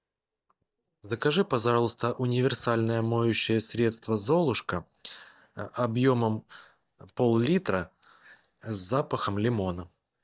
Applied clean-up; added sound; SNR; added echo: neural mask model DeepFilterNet 3.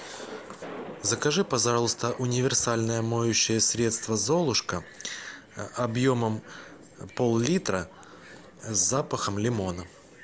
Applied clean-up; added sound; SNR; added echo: none; Thunder; 19 dB; none.